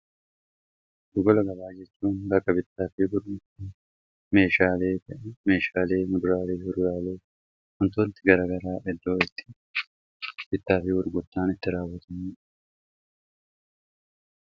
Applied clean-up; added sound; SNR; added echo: none; none; none; none.